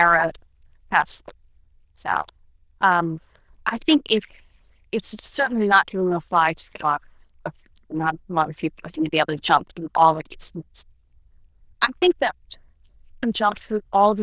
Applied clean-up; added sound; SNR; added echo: neural diffusion model UNIVERSE++.